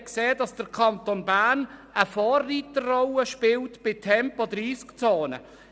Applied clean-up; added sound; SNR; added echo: none; none; none; none.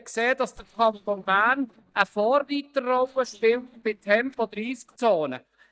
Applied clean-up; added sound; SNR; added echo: neural mask model DeepFilterNet 3.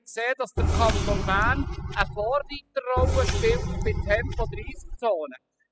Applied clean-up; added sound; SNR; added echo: classical method spectral subtraction.